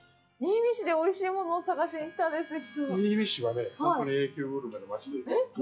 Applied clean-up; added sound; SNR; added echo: classical method log-MMSE.